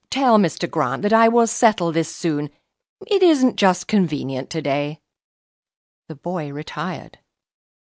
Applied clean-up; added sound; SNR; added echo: none; none; none; none.